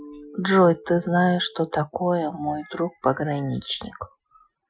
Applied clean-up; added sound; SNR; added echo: classical method Wiener filter.